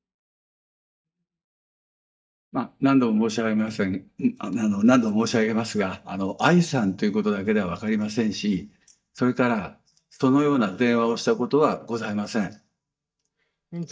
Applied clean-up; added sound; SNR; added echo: neural mask model DeepFilterNet 3.